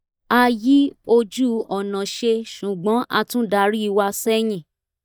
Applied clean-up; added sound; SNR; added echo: neural mask model DeepFilterNet 3.